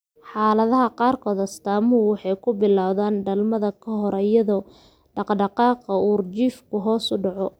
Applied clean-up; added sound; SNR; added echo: none; none; none; none.